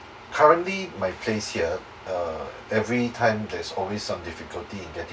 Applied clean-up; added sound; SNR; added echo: none; none; none; none.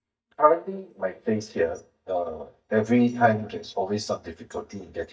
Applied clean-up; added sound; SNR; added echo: neural mask model DeepFilterNet 3.